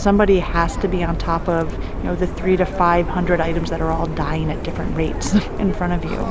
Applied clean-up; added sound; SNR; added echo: none; Subway, metro, underground; 4 dB; none.